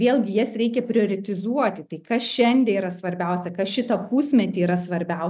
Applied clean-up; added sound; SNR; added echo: none; none; none; none.